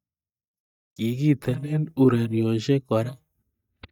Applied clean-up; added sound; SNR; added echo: neural mask model DeepFilterNet 3.